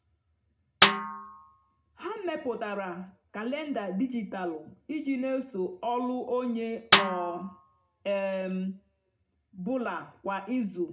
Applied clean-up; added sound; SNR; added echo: none; Snare drum; -5 dB; reverberation time 0.2 s.